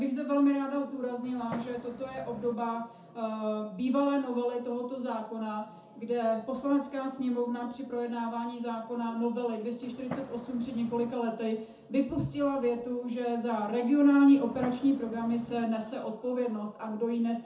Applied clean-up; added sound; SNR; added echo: none; Fireworks; 14 dB; reverberation time 0.6 s.